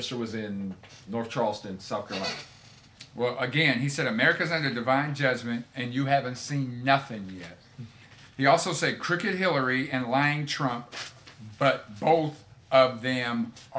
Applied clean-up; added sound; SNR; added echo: none; none; none; none.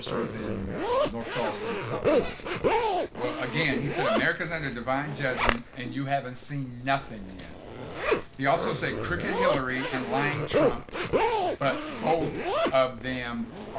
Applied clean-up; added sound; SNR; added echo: none; Zipper (clothing); -1 dB; none.